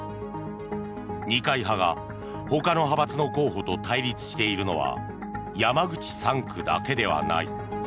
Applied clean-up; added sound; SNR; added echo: none; none; none; none.